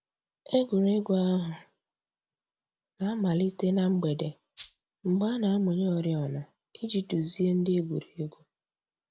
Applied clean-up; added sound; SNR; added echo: none; Rattle (instrument); 10 dB; none.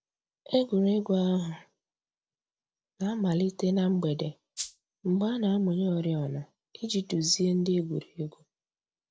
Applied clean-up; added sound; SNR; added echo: neural separator model SepFormer DNS4.